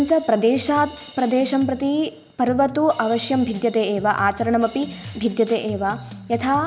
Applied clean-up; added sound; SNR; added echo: none; Drum kit; 17 dB; none.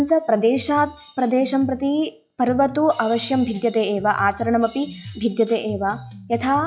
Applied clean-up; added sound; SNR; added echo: classical method log-MMSE.